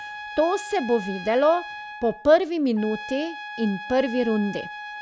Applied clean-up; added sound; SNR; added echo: none; Trumpet; 13 dB; none.